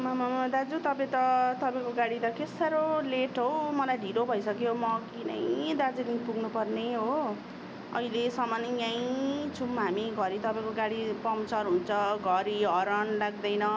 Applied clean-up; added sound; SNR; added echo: none; none; none; none.